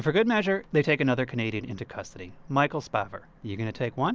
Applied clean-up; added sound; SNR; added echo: none; none; none; none.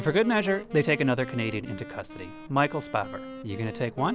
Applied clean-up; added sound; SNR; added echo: none; Wind instrument, woodwind instrument; 13 dB; none.